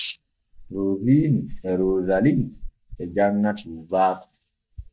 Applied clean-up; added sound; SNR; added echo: neural mask model DeepFilterNet 3.